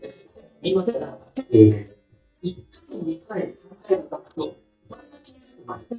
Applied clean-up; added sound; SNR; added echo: neural mask model DeepFilterNet 3.